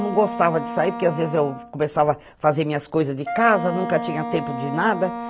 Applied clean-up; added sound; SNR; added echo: none; Wind instrument, woodwind instrument; 8 dB; none.